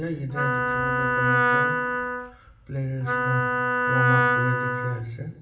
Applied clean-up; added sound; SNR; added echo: none; Wind instrument, woodwind instrument; -5 dB; reverberation time 1.0 s.